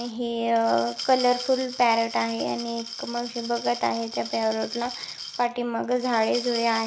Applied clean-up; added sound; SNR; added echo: none; Glass; 12 dB; none.